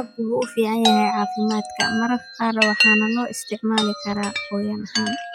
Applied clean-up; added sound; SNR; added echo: classical method log-MMSE.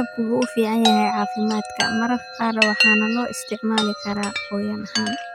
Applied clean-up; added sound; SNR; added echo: none; Chime; 2 dB; none.